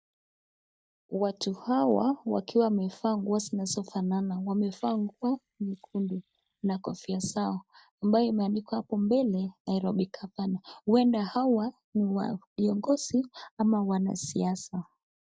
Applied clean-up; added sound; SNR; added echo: neural mask model DeepFilterNet 3.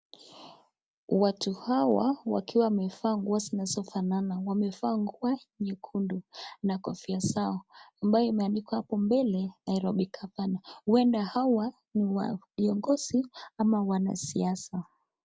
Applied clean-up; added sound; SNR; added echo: none; none; none; none.